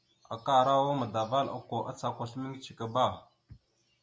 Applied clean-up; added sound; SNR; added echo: none; none; none; none.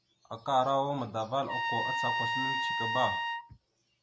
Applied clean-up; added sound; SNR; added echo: none; Trumpet; -1 dB; none.